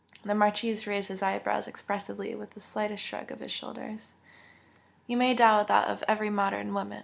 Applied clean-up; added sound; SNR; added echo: none; none; none; none.